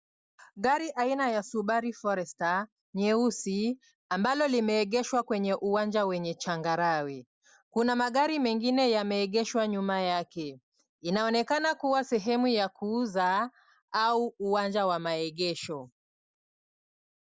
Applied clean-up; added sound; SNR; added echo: none; none; none; none.